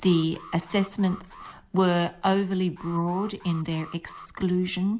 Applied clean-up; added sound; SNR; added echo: none; Alarm; 20 dB; reverberation time 0.5 s.